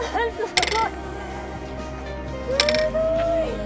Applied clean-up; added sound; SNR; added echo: none; Bicycle; 6 dB; none.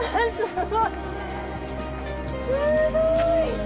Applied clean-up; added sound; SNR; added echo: none; none; none; none.